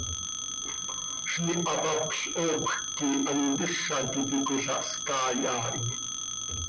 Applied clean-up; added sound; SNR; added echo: none; Telephone; 3 dB; none.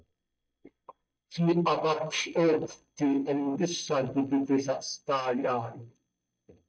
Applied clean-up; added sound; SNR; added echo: neural mask model DeepFilterNet 3.